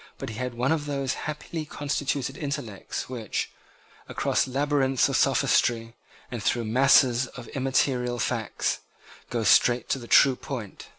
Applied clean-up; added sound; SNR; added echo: none; none; none; none.